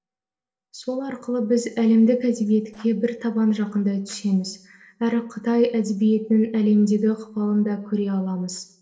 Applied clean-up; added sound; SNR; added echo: neural separator model SepFormer DNS4.